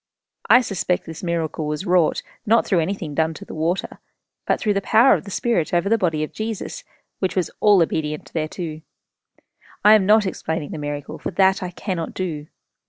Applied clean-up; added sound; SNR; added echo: none; none; none; none.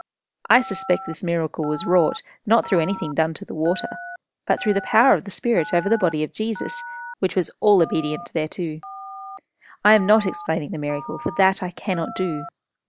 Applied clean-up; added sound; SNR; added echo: none; Telephone; 15 dB; none.